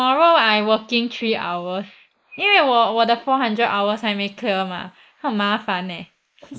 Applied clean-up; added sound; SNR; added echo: neural mask model Resemble Enhance denoiser.